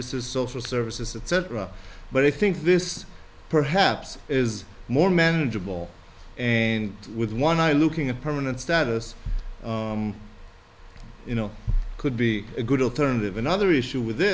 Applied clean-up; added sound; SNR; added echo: none; none; none; none.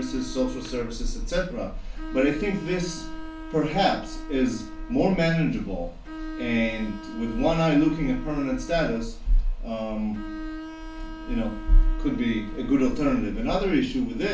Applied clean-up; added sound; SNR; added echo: none; Bowed string instrument; 15 dB; reverberation time 0.3 s.